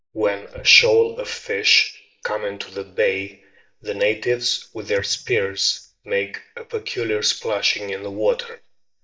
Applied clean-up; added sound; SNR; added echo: neural mask model DeepFilterNet 3.